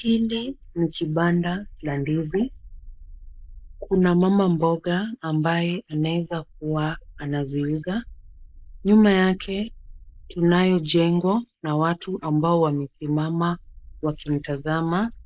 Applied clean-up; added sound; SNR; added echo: neural mask model Resemble Enhance denoiser.